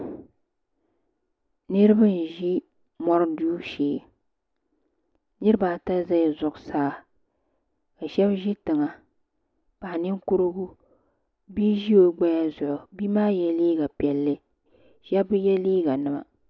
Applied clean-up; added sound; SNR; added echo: none; none; none; none.